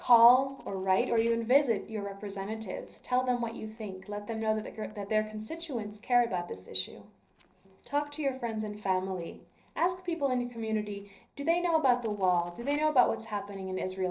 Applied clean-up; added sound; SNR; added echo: neural separator model SepFormer DNS4.